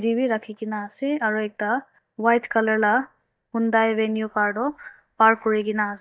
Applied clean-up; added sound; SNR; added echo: neural mask model DeepFilterNet 3.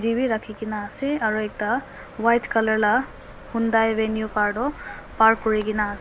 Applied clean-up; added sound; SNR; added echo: none; Accelerating, revving, vroom; 18 dB; none.